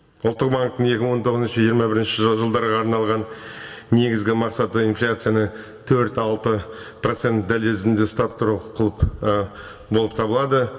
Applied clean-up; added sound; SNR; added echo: none; none; none; reverberation time 1.6 s.